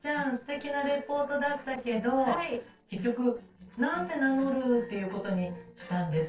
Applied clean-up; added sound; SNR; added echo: neural separator model SepFormer DNS4.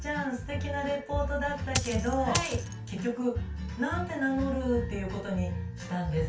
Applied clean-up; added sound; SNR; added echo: none; Coin (dropping); 4 dB; reverberation time 0.3 s.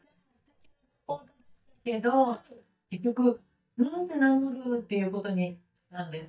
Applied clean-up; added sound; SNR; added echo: neural mask model DeepFilterNet 3.